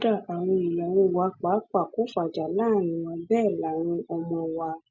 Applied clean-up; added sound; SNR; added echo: none; none; none; none.